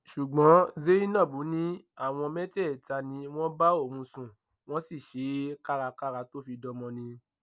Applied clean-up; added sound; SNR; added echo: none; none; none; none.